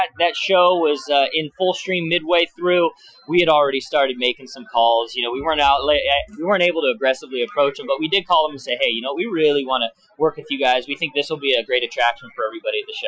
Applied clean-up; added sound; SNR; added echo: classical method Wiener filter.